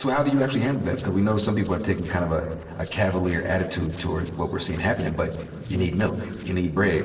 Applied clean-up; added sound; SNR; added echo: neural separator model SepFormer DNS4.